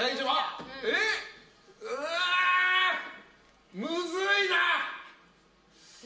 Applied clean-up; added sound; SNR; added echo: none; none; none; reverberation time 0.2 s.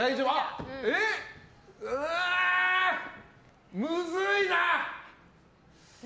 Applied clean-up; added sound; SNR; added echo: none; none; none; none.